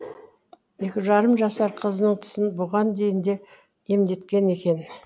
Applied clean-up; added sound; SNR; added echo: none; none; none; none.